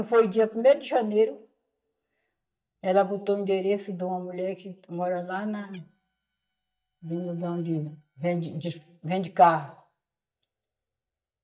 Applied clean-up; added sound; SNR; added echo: neural mask model DeepFilterNet 3.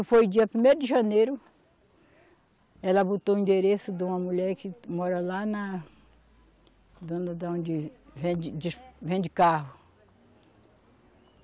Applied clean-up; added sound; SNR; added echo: none; none; none; none.